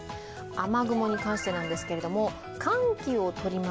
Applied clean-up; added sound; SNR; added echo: none; none; none; none.